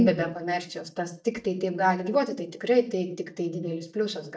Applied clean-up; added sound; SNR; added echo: neural mask model DeepFilterNet 3.